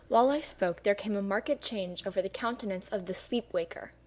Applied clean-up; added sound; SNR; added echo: none; none; none; none.